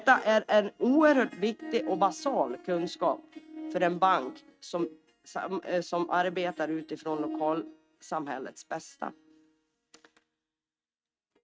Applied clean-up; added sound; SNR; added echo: neural mask model RNNoise.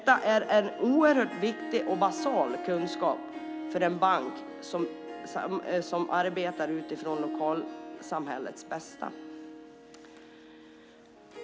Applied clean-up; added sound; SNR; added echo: none; Harp; 10 dB; none.